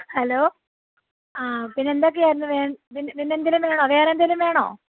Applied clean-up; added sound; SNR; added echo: none; none; none; none.